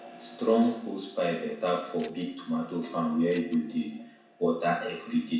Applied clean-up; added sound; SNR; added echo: none; Scissors; 20 dB; reverberation time 0.6 s.